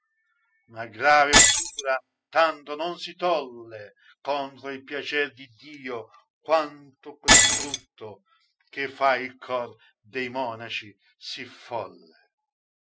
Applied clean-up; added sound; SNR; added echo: classical method spectral subtraction.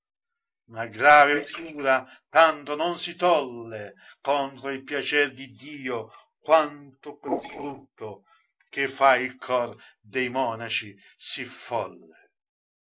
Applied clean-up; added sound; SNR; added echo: neural mask model Resemble Enhance denoiser.